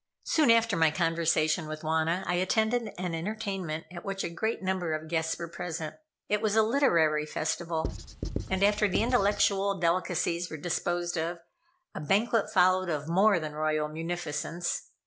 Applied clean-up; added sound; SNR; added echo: none; Writing; 7 dB; none.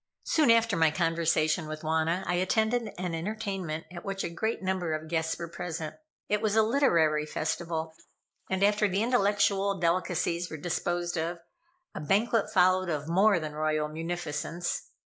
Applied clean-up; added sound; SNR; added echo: neural mask model Resemble Enhance denoiser.